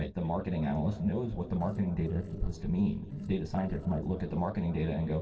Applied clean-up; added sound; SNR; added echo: neural separator model SepFormer DNS4.